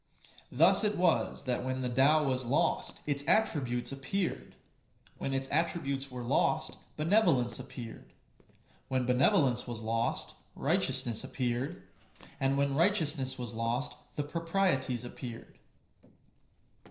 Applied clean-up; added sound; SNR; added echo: neural separator model SepFormer DNS4.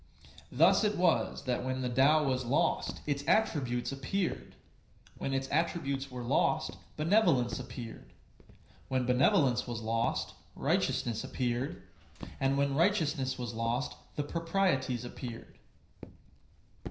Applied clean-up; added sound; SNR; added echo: none; Walk, footsteps; 18 dB; reverberation time 0.5 s.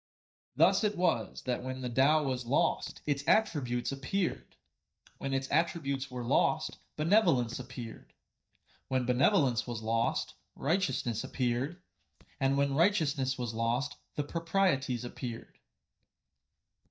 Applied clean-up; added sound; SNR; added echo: neural mask model DeepFilterNet 3.